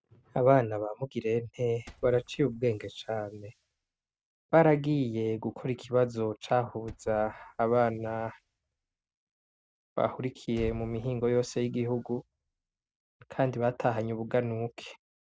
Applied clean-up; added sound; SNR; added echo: neural mask model RNNoise.